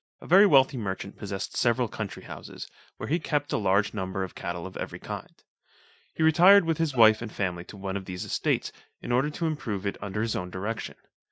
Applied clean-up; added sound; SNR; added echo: neural mask model DeepFilterNet 3.